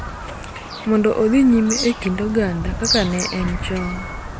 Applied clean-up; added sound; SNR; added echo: none; Bird vocalization, bird call, bird song; 7 dB; none.